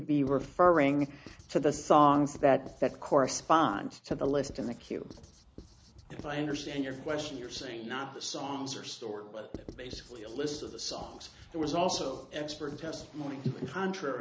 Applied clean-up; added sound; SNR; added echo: none; Writing; 19 dB; none.